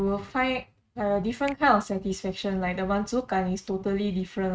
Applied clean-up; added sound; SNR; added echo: neural mask model RNNoise.